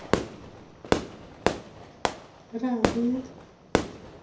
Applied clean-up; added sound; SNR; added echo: none; Fireworks; -4 dB; reverberation time 0.5 s.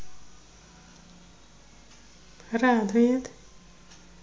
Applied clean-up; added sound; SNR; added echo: none; none; none; none.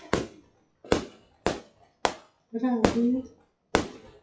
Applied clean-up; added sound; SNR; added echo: classical method WPE with log-MMSE.